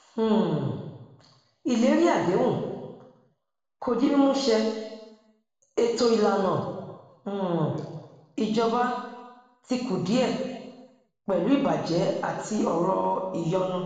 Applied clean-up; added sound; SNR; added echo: none; none; none; reverberation time 1.2 s.